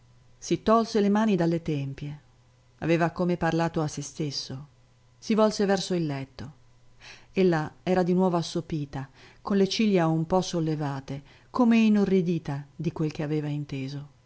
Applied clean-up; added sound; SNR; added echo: none; none; none; none.